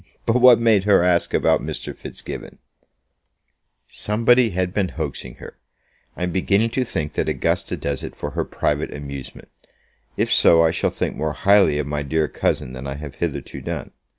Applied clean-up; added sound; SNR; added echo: none; none; none; none.